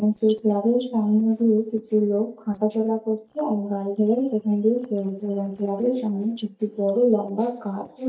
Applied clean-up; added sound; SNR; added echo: neural mask model DeepFilterNet 3.